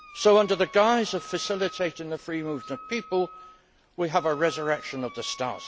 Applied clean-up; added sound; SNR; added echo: none; Wind instrument, woodwind instrument; 18 dB; none.